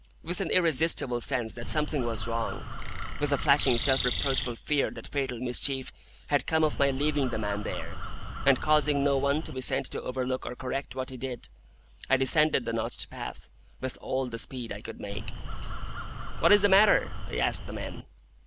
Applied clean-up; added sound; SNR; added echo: none; Chirp, tweet + Crow; 3 dB; none.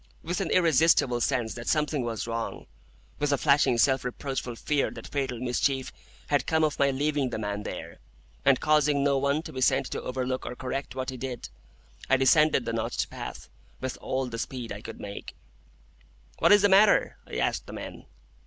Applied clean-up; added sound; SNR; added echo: none; none; none; none.